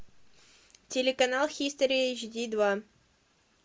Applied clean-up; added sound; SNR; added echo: none; none; none; none.